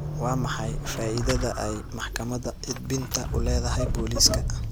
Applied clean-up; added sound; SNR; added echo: none; Squeak / Accelerating, revving, vroom / Vehicle; 0 dB; none.